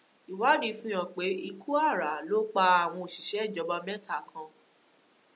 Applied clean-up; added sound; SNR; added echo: none; none; none; none.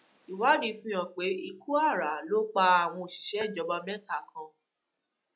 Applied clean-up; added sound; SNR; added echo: classical method log-MMSE.